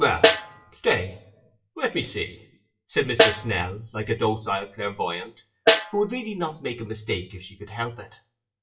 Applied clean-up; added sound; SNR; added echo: classical method WPE with log-MMSE.